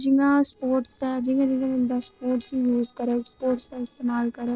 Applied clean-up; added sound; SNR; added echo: neural separator model SepFormer DNS4.